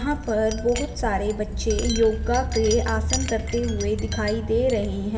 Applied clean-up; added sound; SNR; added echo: none; Wind chime; 3 dB; reverberation time 2.1 s.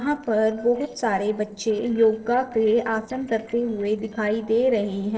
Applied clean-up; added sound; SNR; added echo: neural separator model SepFormer DNS4.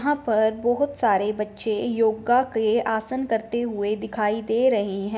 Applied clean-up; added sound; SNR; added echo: none; none; none; none.